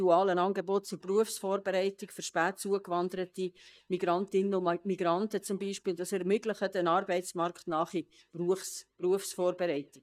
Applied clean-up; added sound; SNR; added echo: neural mask model DeepFilterNet 3.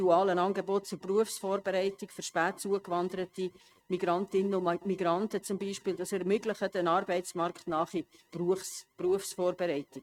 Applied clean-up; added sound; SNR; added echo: neural mask model RNNoise.